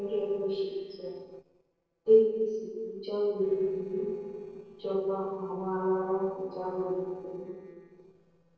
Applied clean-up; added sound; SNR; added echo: neural separator model SepFormer DNS4.